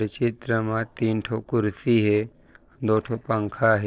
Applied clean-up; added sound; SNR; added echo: neural separator model SepFormer DNS4.